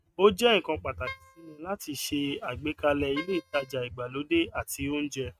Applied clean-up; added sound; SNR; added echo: neural mask model RNNoise.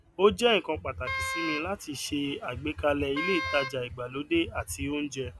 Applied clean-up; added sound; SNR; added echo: none; Wind instrument, woodwind instrument; 6 dB; none.